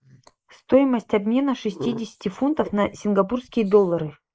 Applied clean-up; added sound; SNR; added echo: neural mask model Resemble Enhance denoiser.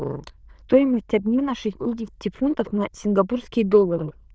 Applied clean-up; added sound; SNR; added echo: neural diffusion model UNIVERSE++.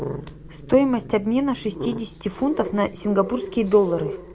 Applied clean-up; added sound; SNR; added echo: none; Growling; 11 dB; none.